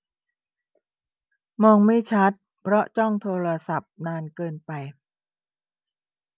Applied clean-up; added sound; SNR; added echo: none; none; none; none.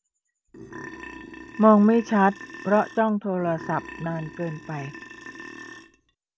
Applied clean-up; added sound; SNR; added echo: none; Burping, eructation; 16 dB; none.